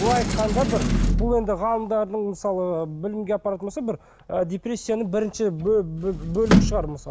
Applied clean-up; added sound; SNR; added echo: none; Sliding door; 1 dB; none.